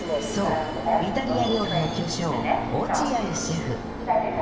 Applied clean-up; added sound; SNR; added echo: none; Subway, metro, underground; -1 dB; reverberation time 0.8 s.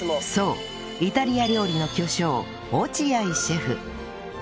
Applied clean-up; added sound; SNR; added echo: none; none; none; none.